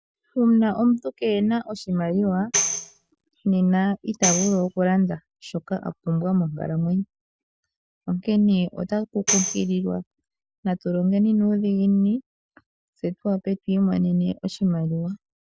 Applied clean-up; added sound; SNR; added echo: none; Tambourine; 5 dB; none.